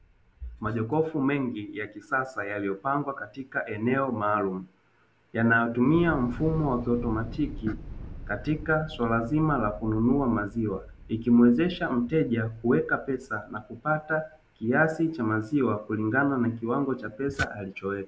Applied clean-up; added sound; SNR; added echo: none; Thunder / Explosion; 17 dB; none.